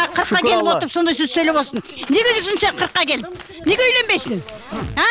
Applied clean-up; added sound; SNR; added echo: none; Zipper (clothing) + Packing tape, duct tape; 18 dB; none.